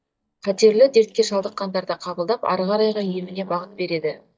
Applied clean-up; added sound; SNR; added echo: neural mask model DeepFilterNet 3.